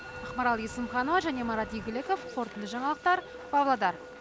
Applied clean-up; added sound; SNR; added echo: none; Musical instrument; 16 dB; none.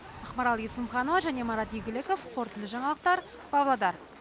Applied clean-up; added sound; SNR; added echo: none; none; none; none.